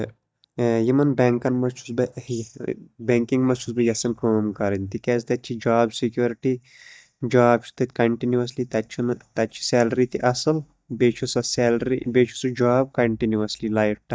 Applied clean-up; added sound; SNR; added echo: neural mask model DeepFilterNet 3.